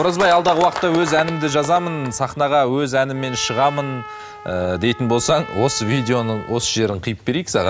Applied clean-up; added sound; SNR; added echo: none; Trumpet; 16 dB; none.